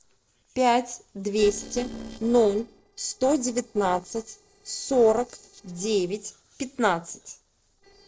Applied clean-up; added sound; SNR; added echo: neural separator model SepFormer DNS4.